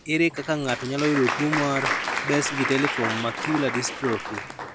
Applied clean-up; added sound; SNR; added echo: none; Applause; 4 dB; none.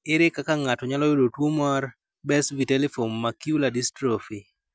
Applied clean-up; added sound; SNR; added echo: none; none; none; none.